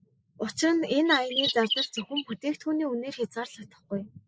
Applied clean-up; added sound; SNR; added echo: neural mask model Resemble Enhance denoiser.